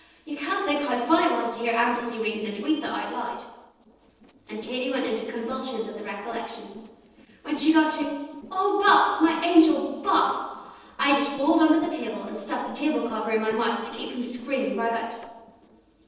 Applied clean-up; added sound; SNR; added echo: neural separator model SepFormer DNS4.